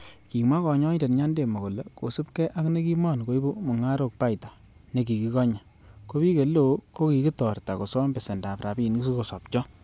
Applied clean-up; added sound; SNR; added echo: none; none; none; none.